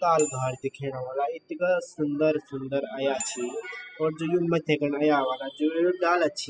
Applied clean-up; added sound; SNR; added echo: classical method spectral subtraction.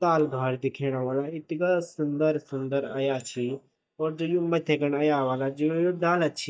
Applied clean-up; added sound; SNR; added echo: neural mask model DeepFilterNet 3.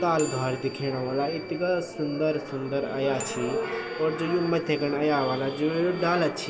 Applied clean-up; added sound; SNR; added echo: none; Gong + Bicycle bell; 16 dB; none.